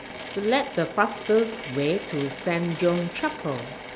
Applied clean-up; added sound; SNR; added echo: none; Drill / Mechanisms; 12 dB; none.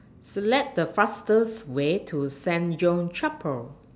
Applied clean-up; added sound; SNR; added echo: none; none; none; none.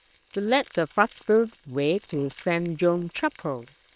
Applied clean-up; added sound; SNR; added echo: neural separator model SepFormer WHAM!.